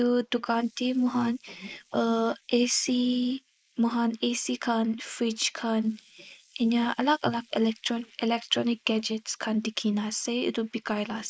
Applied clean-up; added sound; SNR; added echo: neural mask model Resemble Enhance denoiser.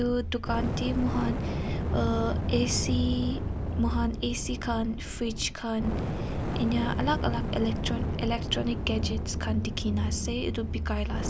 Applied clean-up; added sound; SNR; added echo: none; Fire + Engine / Car; -1 dB; none.